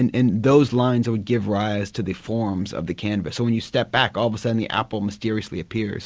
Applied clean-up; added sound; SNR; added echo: none; none; none; none.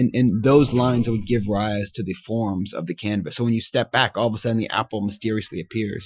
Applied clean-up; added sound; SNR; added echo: classical method Wiener filter.